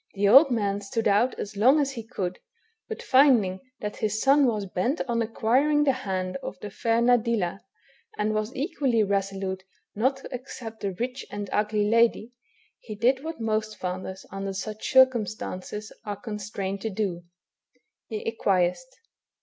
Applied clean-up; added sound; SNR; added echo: none; none; none; none.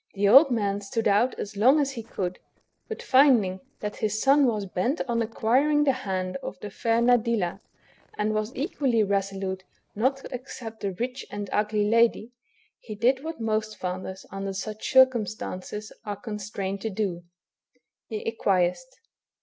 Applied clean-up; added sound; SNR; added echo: neural separator model SepFormer DNS4.